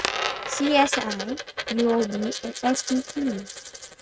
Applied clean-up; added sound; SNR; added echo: neural mask model RNNoise.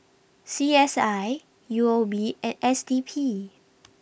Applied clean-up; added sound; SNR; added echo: none; none; none; none.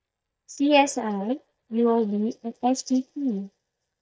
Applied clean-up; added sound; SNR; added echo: neural mask model DeepFilterNet 3.